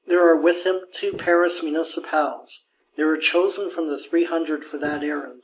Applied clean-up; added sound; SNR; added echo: none; Walk, footsteps; 17 dB; none.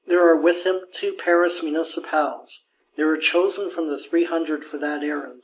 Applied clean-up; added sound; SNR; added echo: none; none; none; none.